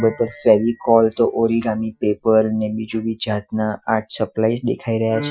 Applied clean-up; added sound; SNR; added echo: classical method Wiener filter.